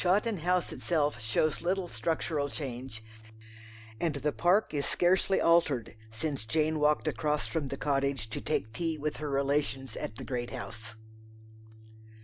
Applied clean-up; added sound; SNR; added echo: none; Organ; 19 dB; none.